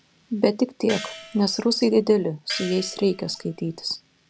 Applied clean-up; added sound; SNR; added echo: none; Gong; 15 dB; none.